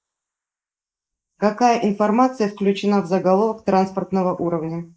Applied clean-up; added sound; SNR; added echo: neural mask model Resemble Enhance denoiser.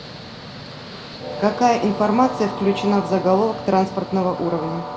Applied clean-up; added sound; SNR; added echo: none; Train; 9 dB; none.